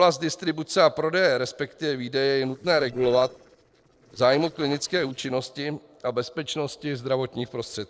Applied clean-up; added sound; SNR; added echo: neural separator model SepFormer DNS4.